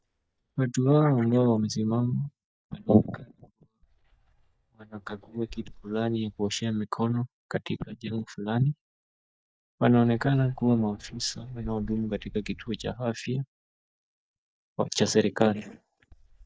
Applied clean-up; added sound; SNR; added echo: neural mask model DeepFilterNet 3.